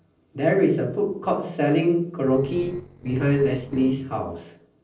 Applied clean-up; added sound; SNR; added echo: neural separator model SepFormer DNS4.